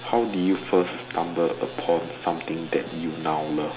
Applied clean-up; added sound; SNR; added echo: none; none; none; none.